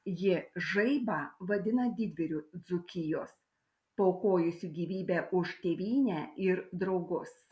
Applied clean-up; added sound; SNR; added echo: none; none; none; none.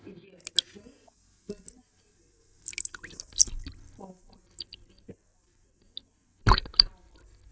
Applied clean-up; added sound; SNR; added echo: neural mask model DeepFilterNet 3.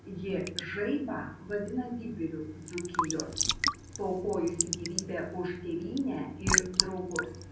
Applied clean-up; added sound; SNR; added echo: none; Raindrop / Drip / Trickle, dribble; 0 dB; reverberation time 0.6 s.